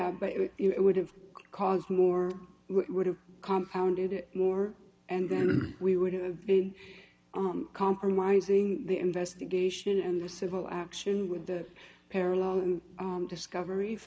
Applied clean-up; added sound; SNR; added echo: none; none; none; none.